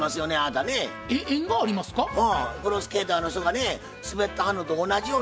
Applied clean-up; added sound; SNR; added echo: none; none; none; none.